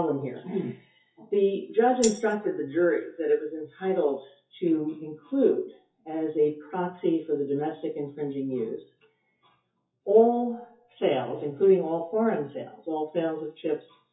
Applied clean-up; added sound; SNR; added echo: classical method WPE with log-MMSE.